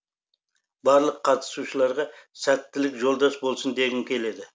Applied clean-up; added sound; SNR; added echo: none; none; none; none.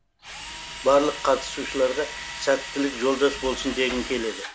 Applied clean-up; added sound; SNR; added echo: none; Drill; 10 dB; none.